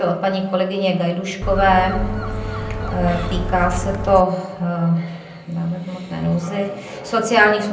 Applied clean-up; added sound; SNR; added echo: none; Gull, seagull; 4 dB; reverberation time 0.6 s.